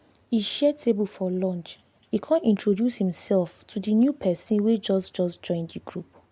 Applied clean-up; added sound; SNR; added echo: none; none; none; none.